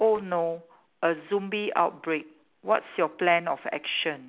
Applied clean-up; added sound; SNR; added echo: none; none; none; none.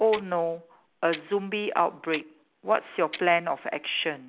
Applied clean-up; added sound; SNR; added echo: neural mask model Resemble Enhance denoiser.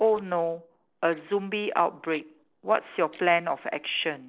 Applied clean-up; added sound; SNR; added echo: neural separator model SepFormer DNS4.